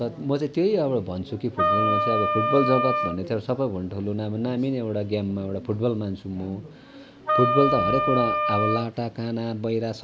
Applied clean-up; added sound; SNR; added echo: none; Wind instrument, woodwind instrument; -2 dB; none.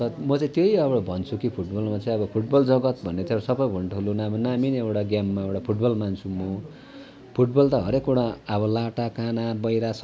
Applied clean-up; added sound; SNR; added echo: none; none; none; none.